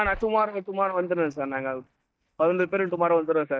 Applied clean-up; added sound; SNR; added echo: neural mask model DeepFilterNet 3.